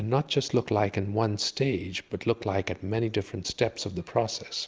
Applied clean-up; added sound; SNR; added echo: none; none; none; none.